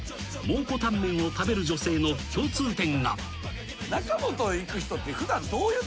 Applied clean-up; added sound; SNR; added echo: none; none; none; none.